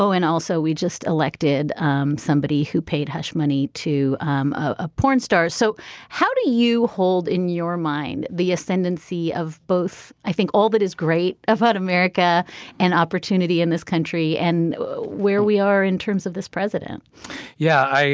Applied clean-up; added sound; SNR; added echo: none; none; none; none.